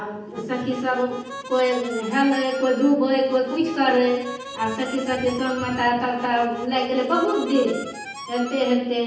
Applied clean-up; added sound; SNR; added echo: none; Harmonica; 14 dB; reverberation time 0.9 s.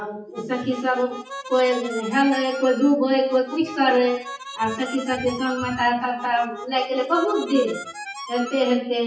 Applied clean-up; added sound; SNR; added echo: classical method WPE with log-MMSE.